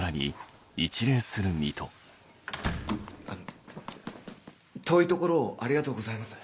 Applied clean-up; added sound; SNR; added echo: none; Run; 16 dB; none.